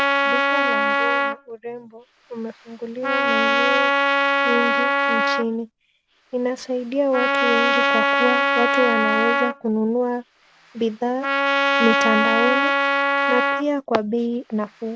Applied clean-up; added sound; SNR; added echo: none; Trumpet; -4 dB; none.